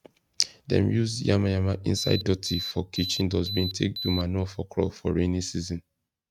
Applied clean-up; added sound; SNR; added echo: neural mask model RNNoise.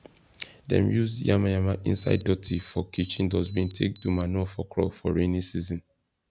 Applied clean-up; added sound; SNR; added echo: none; Alarm; 8 dB; none.